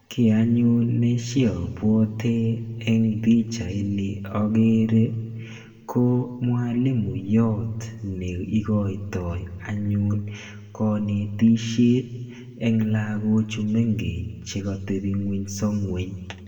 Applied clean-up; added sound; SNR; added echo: none; none; none; reverberation time 1.2 s.